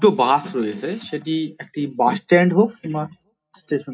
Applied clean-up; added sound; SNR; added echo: none; none; none; reverberation time 0.3 s.